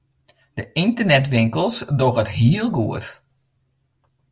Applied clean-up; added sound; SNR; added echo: none; none; none; none.